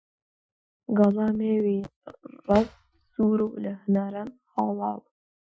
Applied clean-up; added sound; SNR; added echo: classical method Wiener filter.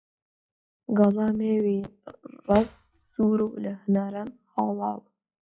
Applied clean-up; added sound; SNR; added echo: classical method log-MMSE.